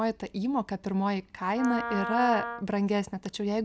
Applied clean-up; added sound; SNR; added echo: none; Wind instrument, woodwind instrument; 7 dB; none.